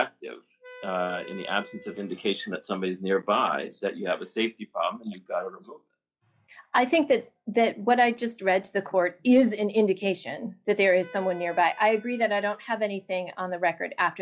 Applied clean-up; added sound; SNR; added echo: classical method log-MMSE.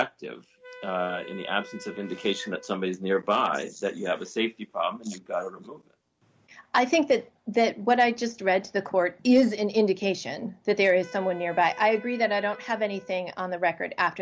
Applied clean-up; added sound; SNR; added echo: none; Wind instrument, woodwind instrument; 20 dB; none.